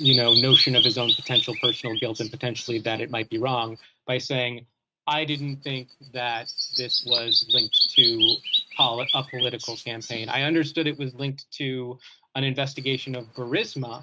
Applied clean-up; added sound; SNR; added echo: neural mask model RNNoise.